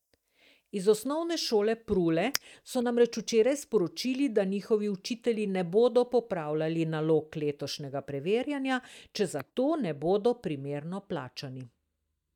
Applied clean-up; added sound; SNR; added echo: neural mask model DeepFilterNet 3.